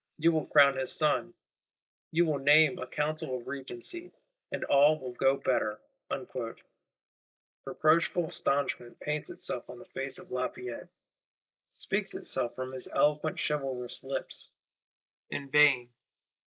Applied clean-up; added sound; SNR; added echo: neural mask model Resemble Enhance denoiser.